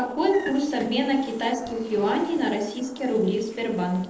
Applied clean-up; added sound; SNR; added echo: neural separator model SepFormer DNS4.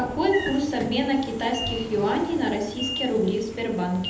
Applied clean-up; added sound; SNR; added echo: none; Sliding door / Train; 10 dB; reverberation time 0.8 s.